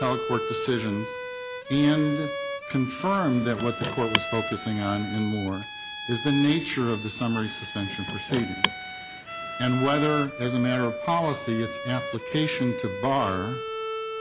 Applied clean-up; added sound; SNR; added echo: none; Car + Bowed string instrument; 6 dB; none.